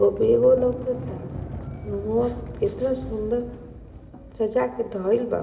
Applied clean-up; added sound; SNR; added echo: none; Sliding door; 12 dB; reverberation time 2.7 s.